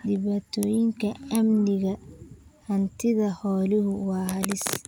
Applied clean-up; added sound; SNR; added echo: none; none; none; none.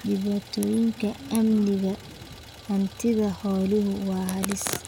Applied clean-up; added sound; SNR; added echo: none; Idling; 18 dB; none.